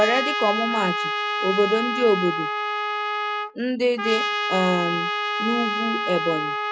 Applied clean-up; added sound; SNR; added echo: none; Trumpet; 1 dB; none.